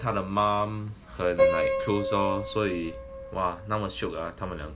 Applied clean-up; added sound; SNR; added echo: none; Piano; 2 dB; none.